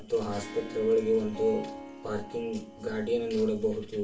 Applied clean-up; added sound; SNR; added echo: none; Harp; 14 dB; reverberation time 0.3 s.